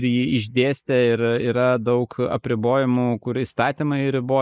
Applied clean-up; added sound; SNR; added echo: neural mask model Resemble Enhance denoiser.